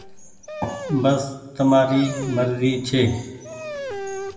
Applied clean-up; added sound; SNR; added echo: none; Dog; 12 dB; reverberation time 1.4 s.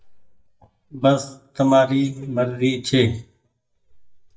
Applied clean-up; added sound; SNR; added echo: neural mask model DeepFilterNet 3.